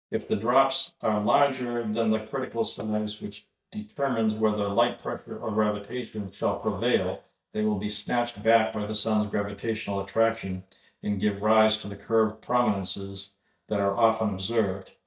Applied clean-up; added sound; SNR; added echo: neural mask model DeepFilterNet 3.